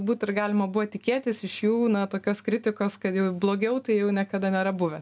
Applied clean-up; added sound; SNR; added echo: none; none; none; none.